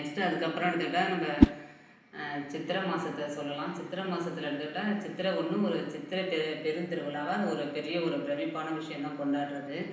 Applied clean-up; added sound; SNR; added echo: none; Whoosh, swoosh, swish; -2 dB; reverberation time 0.8 s.